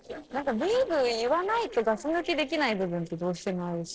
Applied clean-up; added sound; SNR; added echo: neural separator model SepFormer DNS4.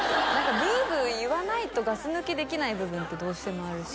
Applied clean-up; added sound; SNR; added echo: none; none; none; none.